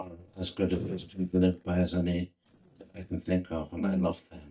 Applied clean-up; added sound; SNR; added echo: neural mask model DeepFilterNet 3.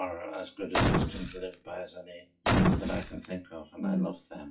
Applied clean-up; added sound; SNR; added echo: classical method WPE with log-MMSE.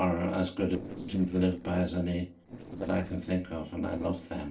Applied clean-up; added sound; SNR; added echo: neural separator model SepFormer DNS4.